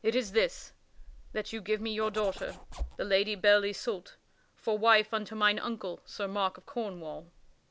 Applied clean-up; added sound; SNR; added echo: none; Zipper (clothing); 9 dB; none.